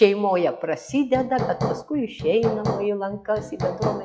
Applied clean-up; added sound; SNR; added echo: classical method log-MMSE.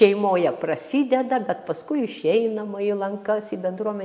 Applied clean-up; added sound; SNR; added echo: none; none; none; none.